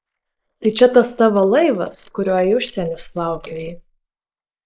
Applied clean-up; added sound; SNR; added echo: neural mask model Resemble Enhance denoiser.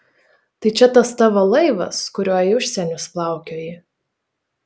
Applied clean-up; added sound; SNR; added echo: none; none; none; none.